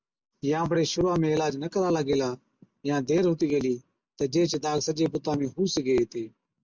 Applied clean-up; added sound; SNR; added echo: none; none; none; none.